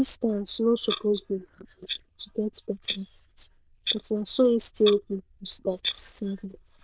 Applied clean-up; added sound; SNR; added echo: neural diffusion model UNIVERSE++.